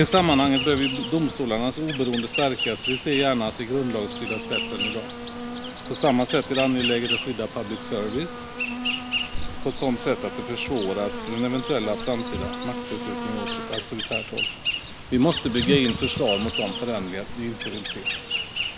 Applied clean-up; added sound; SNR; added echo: none; Insect; 4 dB; none.